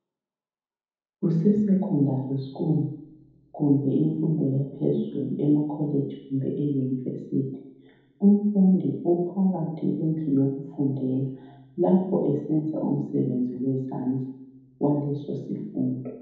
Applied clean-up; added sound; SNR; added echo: none; none; none; reverberation time 1.2 s.